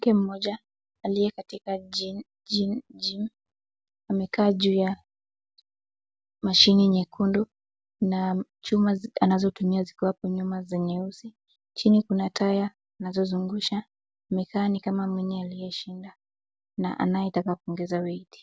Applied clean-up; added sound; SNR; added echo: none; none; none; none.